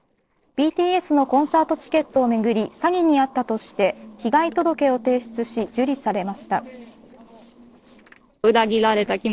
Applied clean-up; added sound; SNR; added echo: neural separator model SepFormer DNS4.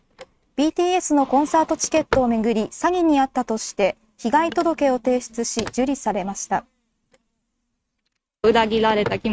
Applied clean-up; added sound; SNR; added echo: neural mask model RNNoise.